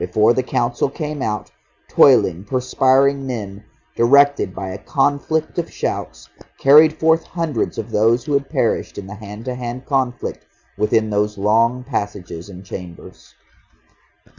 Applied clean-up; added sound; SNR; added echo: none; none; none; none.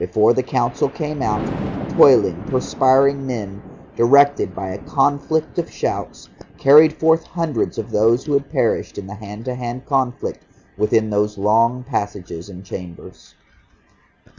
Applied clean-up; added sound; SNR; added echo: none; Thunder; 16 dB; none.